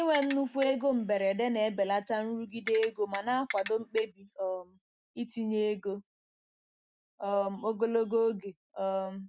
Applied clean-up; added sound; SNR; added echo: none; Ratchet, pawl; 3 dB; none.